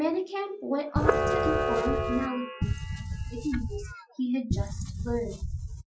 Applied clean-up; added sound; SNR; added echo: classical method Wiener filter.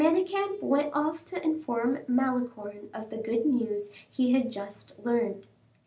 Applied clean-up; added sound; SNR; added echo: none; none; none; none.